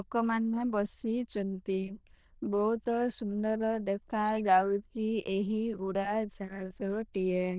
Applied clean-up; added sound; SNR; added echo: neural diffusion model UNIVERSE++.